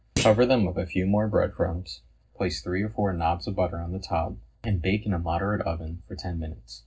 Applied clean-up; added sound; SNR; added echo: neural separator model SepFormer DNS4.